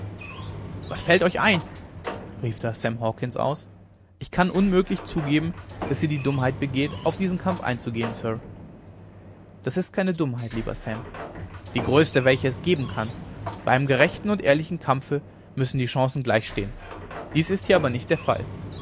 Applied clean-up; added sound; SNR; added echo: none; Sliding door; 12 dB; none.